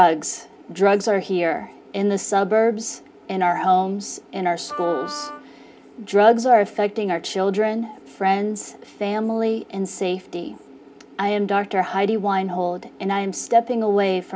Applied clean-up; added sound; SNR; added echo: none; Wind instrument, woodwind instrument; 14 dB; reverberation time 0.3 s.